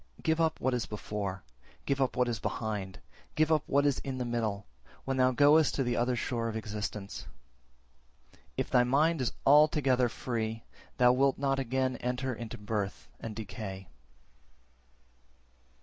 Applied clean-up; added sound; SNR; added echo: none; none; none; none.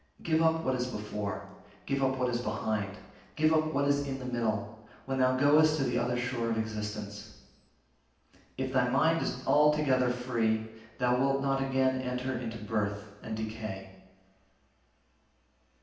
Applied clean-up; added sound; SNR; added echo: none; none; none; reverberation time 0.9 s.